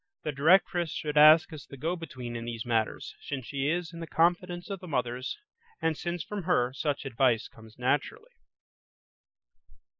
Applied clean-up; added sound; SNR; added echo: neural mask model Resemble Enhance denoiser.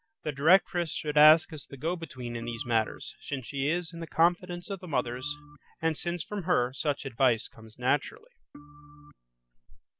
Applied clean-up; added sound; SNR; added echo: none; Organ; 19 dB; none.